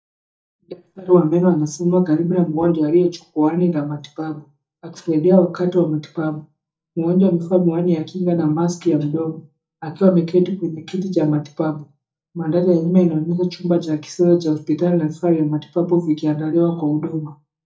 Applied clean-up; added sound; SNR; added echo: neural mask model DeepFilterNet 3.